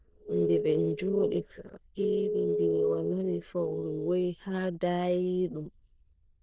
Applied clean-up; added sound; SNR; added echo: neural diffusion model UNIVERSE++.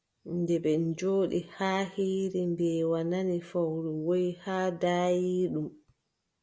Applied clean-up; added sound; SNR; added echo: none; none; none; none.